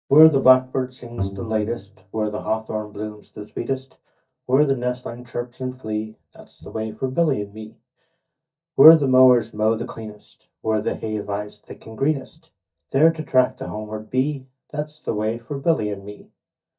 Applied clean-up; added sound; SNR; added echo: neural mask model DeepFilterNet 3.